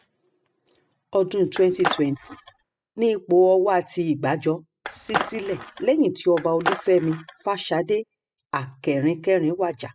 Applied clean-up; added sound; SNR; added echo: classical method spectral subtraction.